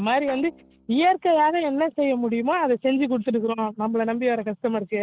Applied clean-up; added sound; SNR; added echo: neural separator model SepFormer DNS4.